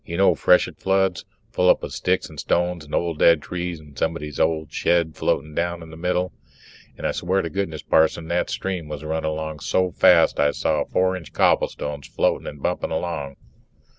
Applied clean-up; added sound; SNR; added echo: none; none; none; none.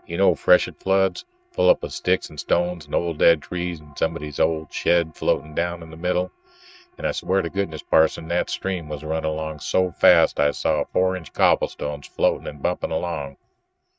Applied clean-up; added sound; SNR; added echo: neural mask model RNNoise.